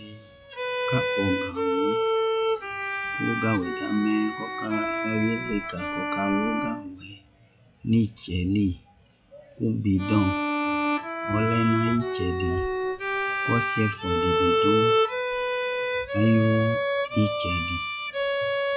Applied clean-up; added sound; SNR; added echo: classical method log-MMSE.